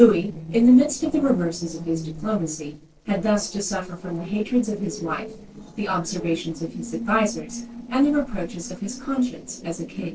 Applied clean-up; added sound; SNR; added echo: neural separator model SepFormer DNS4.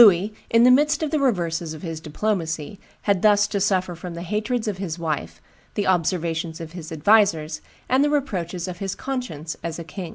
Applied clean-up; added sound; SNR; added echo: none; none; none; none.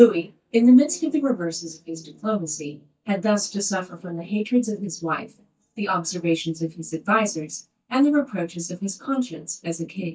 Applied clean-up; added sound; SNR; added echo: neural mask model DeepFilterNet 3.